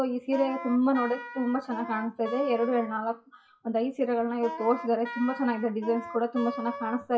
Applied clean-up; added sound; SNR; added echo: classical method WPE with log-MMSE.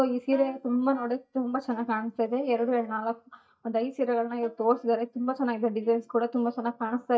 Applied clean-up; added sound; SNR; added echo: neural mask model DeepFilterNet 3.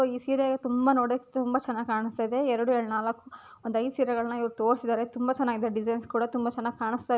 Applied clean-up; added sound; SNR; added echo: none; none; none; none.